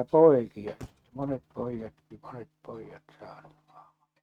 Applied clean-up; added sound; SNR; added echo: neural mask model RNNoise.